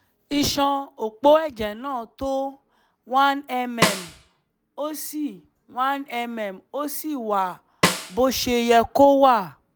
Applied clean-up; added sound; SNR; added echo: none; Snare drum; 5 dB; none.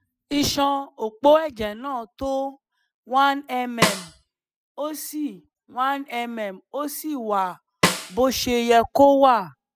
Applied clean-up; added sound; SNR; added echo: classical method spectral subtraction.